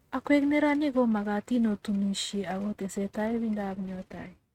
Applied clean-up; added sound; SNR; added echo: neural mask model RNNoise.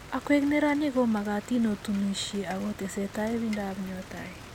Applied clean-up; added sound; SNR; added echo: none; Rain; 16 dB; none.